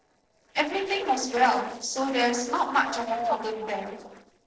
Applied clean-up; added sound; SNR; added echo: neural separator model SepFormer DNS4.